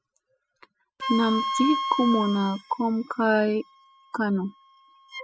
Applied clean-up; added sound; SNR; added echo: classical method spectral subtraction.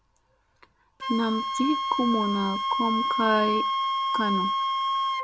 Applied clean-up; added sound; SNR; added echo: none; Wind instrument, woodwind instrument; -1 dB; none.